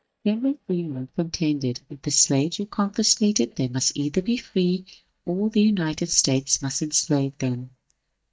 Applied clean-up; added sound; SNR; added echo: neural mask model DeepFilterNet 3.